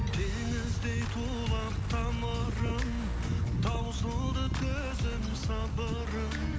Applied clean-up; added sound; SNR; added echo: none; Wind; 3 dB; none.